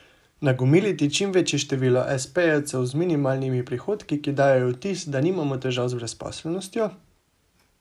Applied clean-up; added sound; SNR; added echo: none; none; none; none.